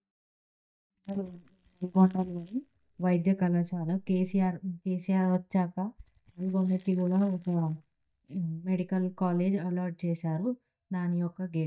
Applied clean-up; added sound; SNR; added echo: neural mask model DeepFilterNet 3.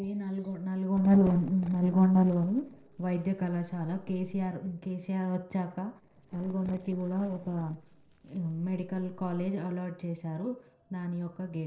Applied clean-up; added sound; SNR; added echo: neural separator model SepFormer DNS4.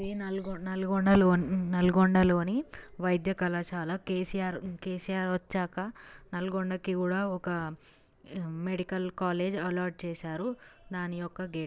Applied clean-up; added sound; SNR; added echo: none; none; none; none.